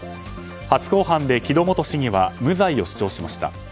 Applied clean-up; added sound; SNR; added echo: none; none; none; none.